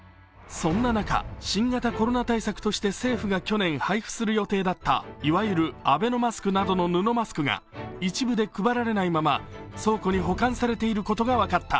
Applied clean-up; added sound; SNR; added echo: none; none; none; none.